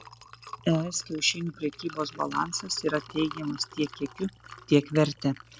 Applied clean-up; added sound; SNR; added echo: none; Liquid; 17 dB; none.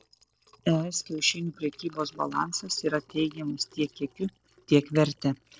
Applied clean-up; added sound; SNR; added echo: neural separator model SepFormer DNS4.